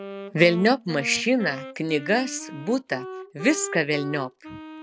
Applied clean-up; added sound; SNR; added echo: none; Wind instrument, woodwind instrument; 13 dB; none.